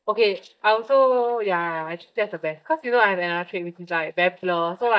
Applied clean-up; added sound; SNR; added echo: neural mask model DeepFilterNet 3.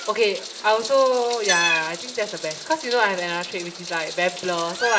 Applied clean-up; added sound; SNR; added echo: none; Meow; 6 dB; reverberation time 1.4 s.